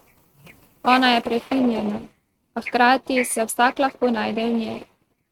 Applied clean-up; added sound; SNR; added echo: neural mask model RNNoise.